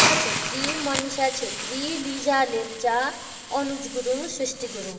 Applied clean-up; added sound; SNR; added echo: none; Hiss; 2 dB; reverberation time 2.1 s.